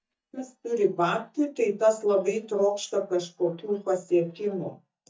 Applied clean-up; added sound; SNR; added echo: neural mask model DeepFilterNet 3.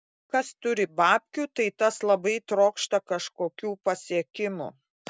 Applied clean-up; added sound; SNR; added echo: none; none; none; none.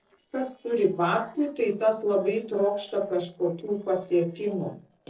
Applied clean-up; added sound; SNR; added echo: neural separator model SepFormer DNS4.